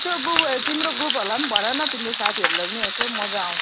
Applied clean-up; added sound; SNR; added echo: none; Frying (food); -2 dB; none.